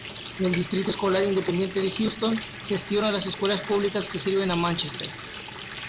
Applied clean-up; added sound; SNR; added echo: none; Water tap, faucet; 9 dB; none.